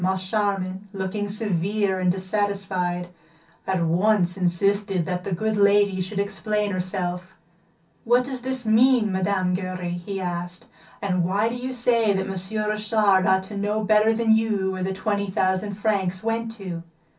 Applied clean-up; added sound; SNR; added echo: none; none; none; reverberation time 0.3 s.